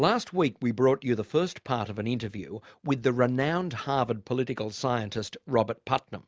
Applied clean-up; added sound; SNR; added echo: none; none; none; none.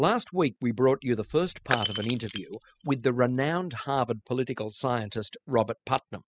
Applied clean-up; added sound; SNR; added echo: classical method spectral subtraction.